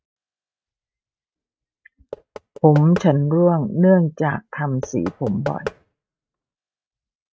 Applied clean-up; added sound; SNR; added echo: neural mask model RNNoise.